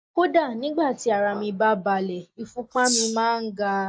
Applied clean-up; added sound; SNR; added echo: neural mask model Resemble Enhance denoiser.